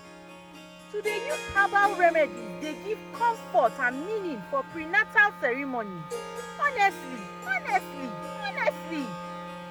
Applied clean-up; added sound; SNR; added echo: none; Harp + Wind instrument, woodwind instrument; 11 dB; none.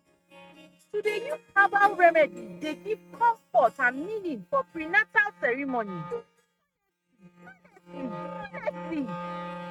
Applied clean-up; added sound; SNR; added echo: neural mask model RNNoise.